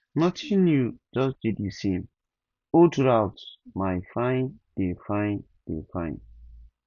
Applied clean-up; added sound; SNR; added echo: none; none; none; none.